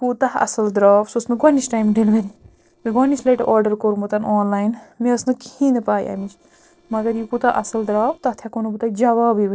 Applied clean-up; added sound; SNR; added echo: neural separator model SepFormer DNS4.